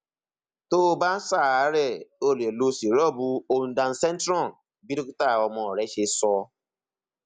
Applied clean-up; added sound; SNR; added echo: none; none; none; none.